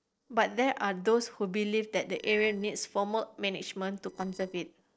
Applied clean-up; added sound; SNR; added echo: neural separator model SepFormer DNS4.